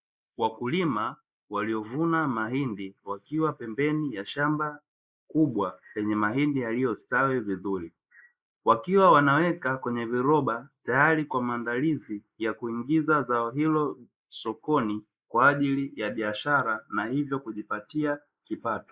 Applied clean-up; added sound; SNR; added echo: neural mask model Resemble Enhance denoiser.